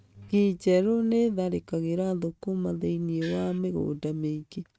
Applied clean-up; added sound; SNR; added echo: neural mask model RNNoise.